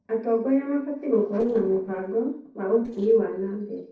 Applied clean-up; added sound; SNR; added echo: neural separator model SepFormer DNS4.